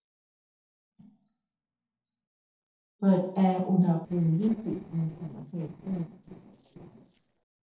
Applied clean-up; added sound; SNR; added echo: neural separator model SepFormer DNS4.